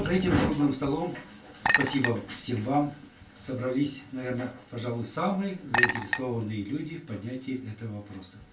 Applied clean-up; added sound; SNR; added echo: none; Chink, clink; 0 dB; reverberation time 0.2 s.